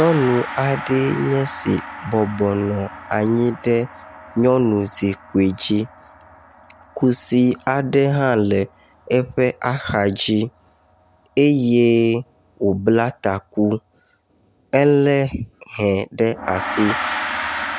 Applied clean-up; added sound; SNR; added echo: none; Gong; 13 dB; none.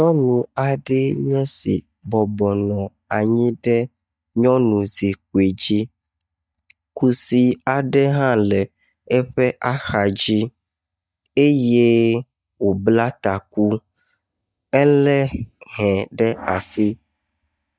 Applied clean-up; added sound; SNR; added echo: neural mask model DeepFilterNet 3.